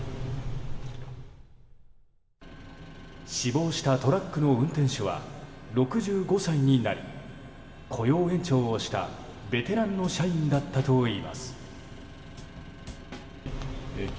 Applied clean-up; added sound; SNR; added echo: none; Drum / Drum kit; 17 dB; reverberation time 2.3 s.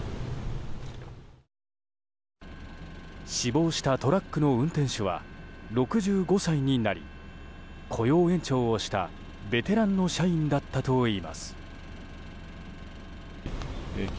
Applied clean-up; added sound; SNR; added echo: none; none; none; none.